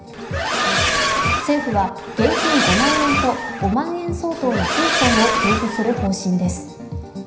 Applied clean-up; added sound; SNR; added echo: none; Accelerating, revving, vroom; -1 dB; reverberation time 0.9 s.